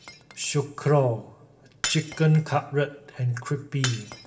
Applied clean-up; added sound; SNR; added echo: none; Shatter; 13 dB; reverberation time 0.7 s.